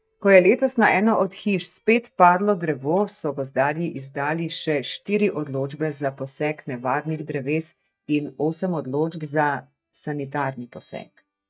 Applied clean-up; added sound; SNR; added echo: neural mask model DeepFilterNet 3.